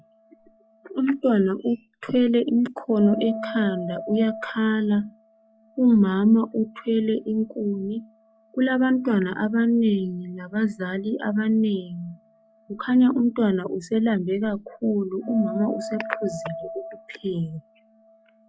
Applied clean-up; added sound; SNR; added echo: classical method log-MMSE.